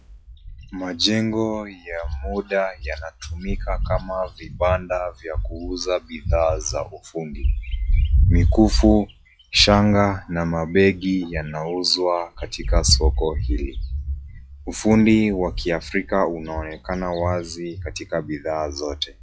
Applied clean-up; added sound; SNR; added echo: classical method log-MMSE.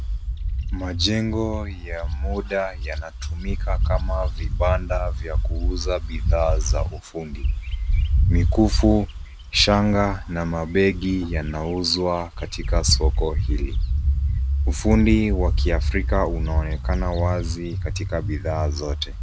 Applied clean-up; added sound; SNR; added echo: none; Bird; -2 dB; none.